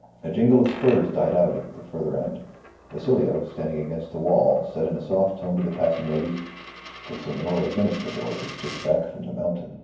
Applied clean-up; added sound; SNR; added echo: none; Coin (dropping); 19 dB; reverberation time 0.9 s.